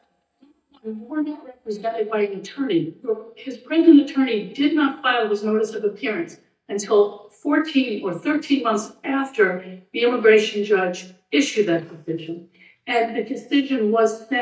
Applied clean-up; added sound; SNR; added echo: neural mask model DeepFilterNet 3.